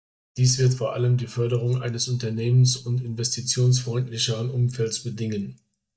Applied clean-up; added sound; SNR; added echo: neural mask model DeepFilterNet 3.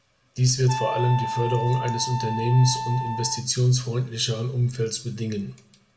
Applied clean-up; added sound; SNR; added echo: none; Wind instrument, woodwind instrument; 7 dB; reverberation time 0.4 s.